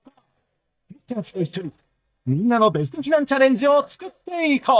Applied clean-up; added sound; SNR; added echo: neural mask model DeepFilterNet 3.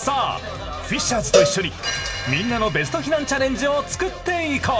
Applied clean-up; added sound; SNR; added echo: none; Cowbell; 1 dB; reverberation time 0.6 s.